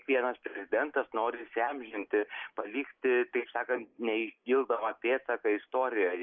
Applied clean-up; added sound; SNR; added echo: neural mask model Resemble Enhance denoiser.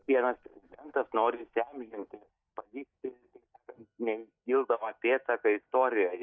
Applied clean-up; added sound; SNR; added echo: neural mask model DeepFilterNet 3.